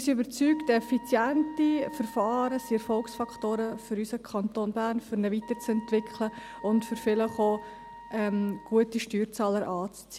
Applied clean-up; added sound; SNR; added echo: none; Wind instrument, woodwind instrument; 18 dB; none.